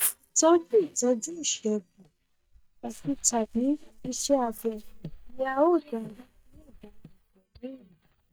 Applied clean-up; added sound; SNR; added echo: neural mask model DeepFilterNet 3.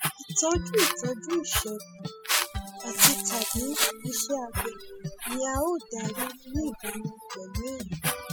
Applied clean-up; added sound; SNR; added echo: classical method spectral subtraction.